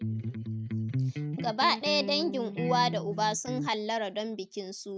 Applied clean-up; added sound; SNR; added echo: neural mask model RNNoise.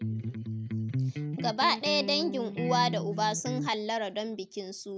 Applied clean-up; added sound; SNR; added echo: none; Electric guitar; 3 dB; none.